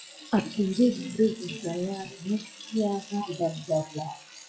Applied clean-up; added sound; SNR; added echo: classical method WPE with log-MMSE.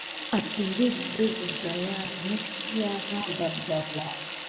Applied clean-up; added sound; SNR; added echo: none; Sink (filling or washing) / Water tap, faucet; 2 dB; reverberation time 2.0 s.